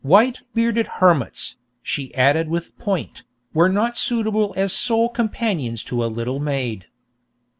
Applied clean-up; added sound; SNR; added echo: none; none; none; none.